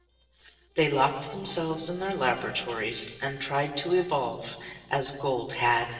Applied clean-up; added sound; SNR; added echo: neural separator model SepFormer DNS4.